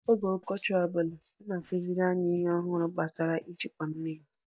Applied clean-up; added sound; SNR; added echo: neural mask model DeepFilterNet 3.